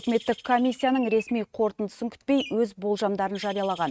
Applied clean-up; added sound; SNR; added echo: neural mask model RNNoise.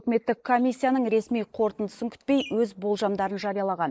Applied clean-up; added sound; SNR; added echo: neural mask model Resemble Enhance denoiser.